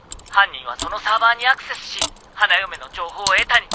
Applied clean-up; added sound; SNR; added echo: none; Mechanisms; 12 dB; none.